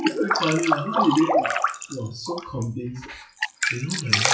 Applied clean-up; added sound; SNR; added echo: classical method WPE with log-MMSE.